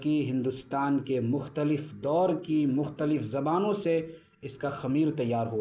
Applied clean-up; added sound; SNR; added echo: none; none; none; none.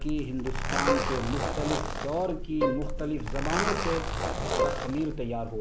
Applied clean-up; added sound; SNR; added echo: none; Bowed string instrument + Zipper (clothing); -2 dB; none.